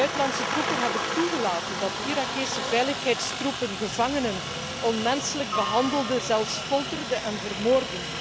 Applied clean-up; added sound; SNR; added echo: none; Aircraft; 3 dB; none.